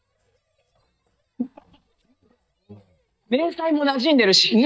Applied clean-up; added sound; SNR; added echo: neural mask model DeepFilterNet 3.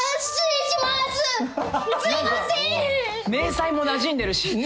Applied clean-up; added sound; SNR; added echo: none; Wind instrument, woodwind instrument; 12 dB; none.